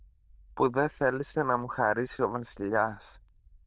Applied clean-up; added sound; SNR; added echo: neural diffusion model UNIVERSE++.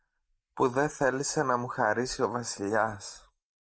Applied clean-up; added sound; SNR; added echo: neural mask model Resemble Enhance denoiser.